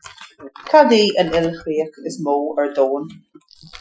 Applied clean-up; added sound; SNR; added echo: classical method Wiener filter.